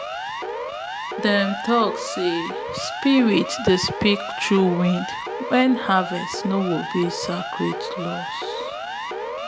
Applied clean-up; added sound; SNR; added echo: none; Siren; 7 dB; none.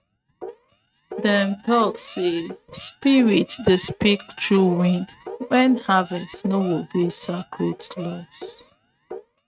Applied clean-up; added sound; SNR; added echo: neural mask model RNNoise.